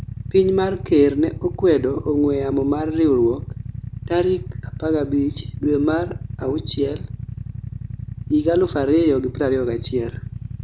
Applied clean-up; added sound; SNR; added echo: none; Idling / Motorcycle; 10 dB; none.